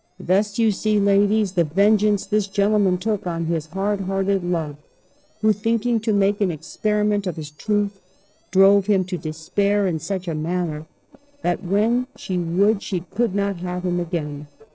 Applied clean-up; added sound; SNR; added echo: neural separator model SepFormer DNS4.